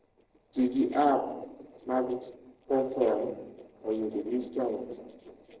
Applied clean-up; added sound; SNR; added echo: neural separator model SepFormer DNS4.